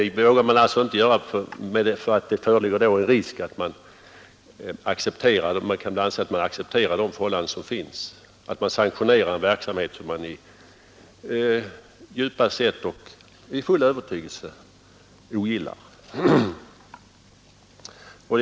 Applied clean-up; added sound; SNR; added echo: none; none; none; none.